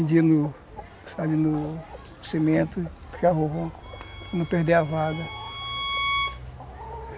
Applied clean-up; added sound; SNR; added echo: none; Bowed string instrument; 8 dB; none.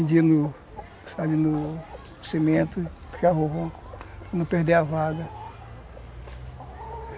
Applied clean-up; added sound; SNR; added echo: none; none; none; none.